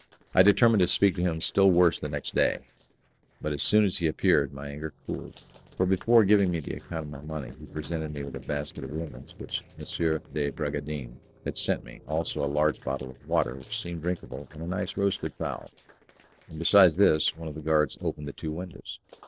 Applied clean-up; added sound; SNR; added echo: neural separator model SepFormer DNS4.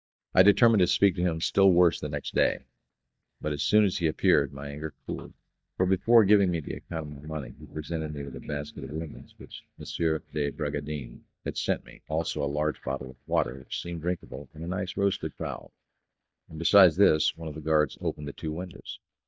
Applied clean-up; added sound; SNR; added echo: neural mask model DeepFilterNet 3.